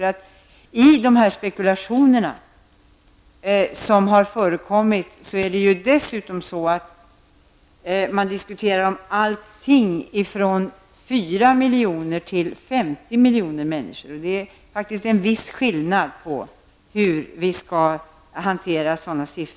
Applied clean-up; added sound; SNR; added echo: none; none; none; none.